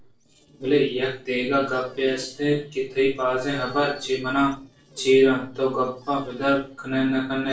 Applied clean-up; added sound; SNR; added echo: neural separator model SepFormer DNS4.